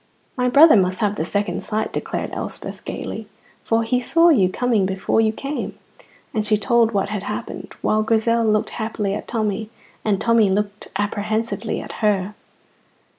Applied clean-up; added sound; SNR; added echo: none; none; none; none.